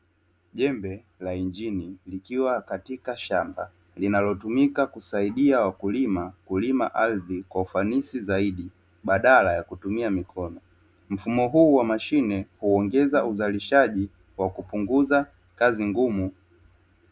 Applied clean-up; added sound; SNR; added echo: none; none; none; none.